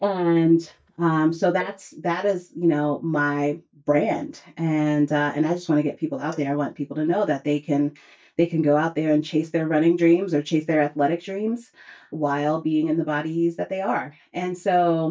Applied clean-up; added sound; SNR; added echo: neural mask model DeepFilterNet 3.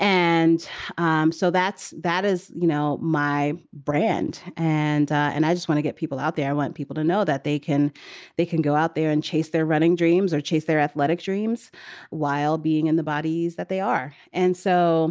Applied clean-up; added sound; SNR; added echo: none; none; none; none.